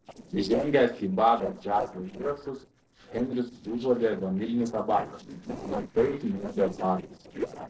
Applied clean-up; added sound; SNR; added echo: neural separator model SepFormer DNS4.